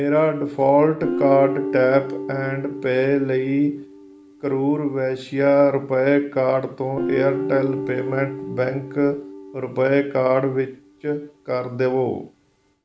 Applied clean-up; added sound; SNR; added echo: none; Guitar; 10 dB; none.